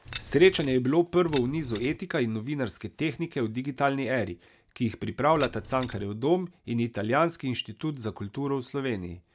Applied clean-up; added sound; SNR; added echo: none; Keys jangling; 14 dB; none.